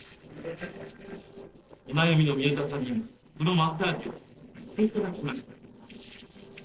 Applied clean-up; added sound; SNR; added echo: neural separator model SepFormer DNS4.